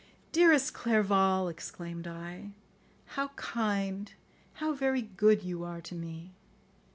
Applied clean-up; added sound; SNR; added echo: none; none; none; none.